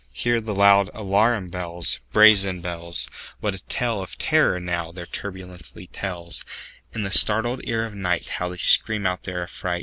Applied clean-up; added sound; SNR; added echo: none; none; none; none.